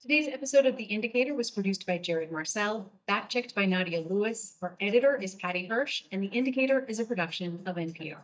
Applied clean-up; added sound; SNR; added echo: neural mask model DeepFilterNet 3.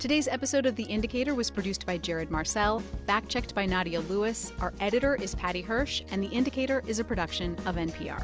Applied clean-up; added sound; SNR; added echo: none; none; none; none.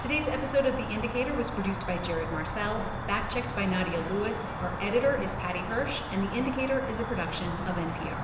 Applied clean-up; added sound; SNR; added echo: none; Cricket; 5 dB; reverberation time 0.9 s.